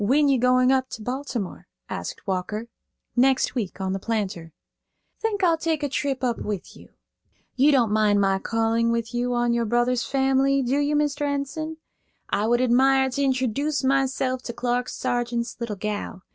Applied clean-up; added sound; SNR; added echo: none; none; none; none.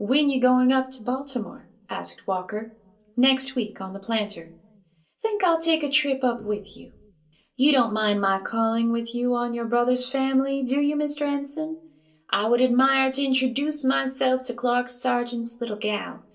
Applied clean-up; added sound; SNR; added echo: none; none; none; reverberation time 0.2 s.